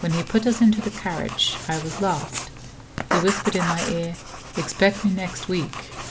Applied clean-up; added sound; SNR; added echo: none; Writing; 8 dB; none.